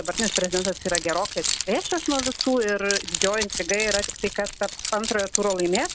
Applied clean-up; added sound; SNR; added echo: none; Keys jangling; 4 dB; none.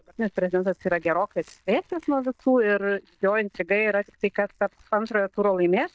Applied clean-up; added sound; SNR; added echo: neural mask model DeepFilterNet 3.